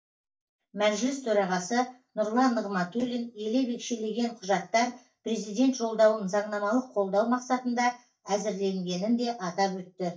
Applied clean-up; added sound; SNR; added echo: neural mask model DeepFilterNet 3.